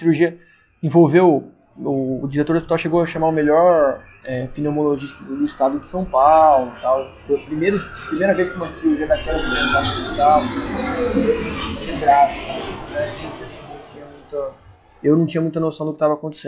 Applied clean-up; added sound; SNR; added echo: classical method log-MMSE.